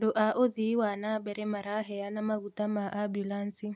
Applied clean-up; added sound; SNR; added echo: none; none; none; none.